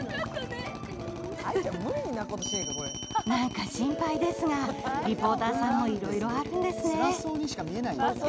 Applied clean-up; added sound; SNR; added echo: none; Drill; 12 dB; none.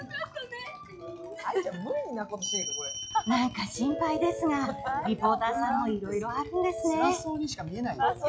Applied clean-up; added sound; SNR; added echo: classical method log-MMSE.